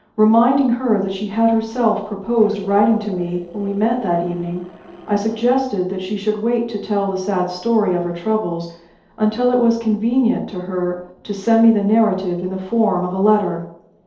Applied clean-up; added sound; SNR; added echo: neural separator model SepFormer DNS4.